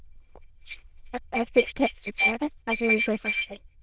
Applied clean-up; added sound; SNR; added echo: neural diffusion model UNIVERSE++.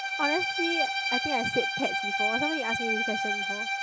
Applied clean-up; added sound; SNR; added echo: none; Bowed string instrument; -4 dB; none.